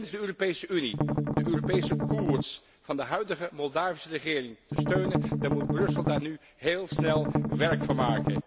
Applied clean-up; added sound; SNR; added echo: none; Strum; -4 dB; none.